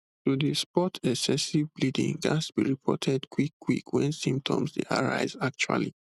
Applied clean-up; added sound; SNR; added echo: none; none; none; none.